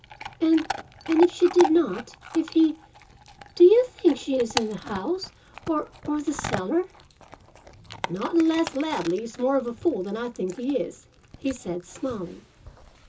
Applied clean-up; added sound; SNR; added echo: none; Chewing, mastication / Dog; 13 dB; reverberation time 0.2 s.